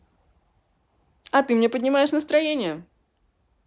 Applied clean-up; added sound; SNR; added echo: none; none; none; none.